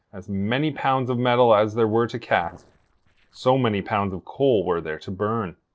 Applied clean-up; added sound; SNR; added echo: neural separator model SepFormer DNS4.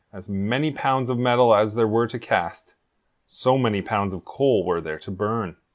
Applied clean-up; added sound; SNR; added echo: none; none; none; none.